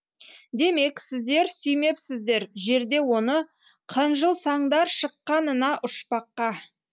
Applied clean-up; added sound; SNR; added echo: none; none; none; none.